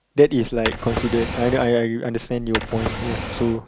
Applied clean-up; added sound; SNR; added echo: none; Drawer open or close; 7 dB; none.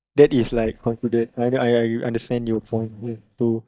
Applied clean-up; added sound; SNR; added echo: neural mask model DeepFilterNet 3.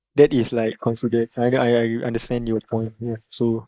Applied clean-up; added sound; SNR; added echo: neural mask model Resemble Enhance denoiser.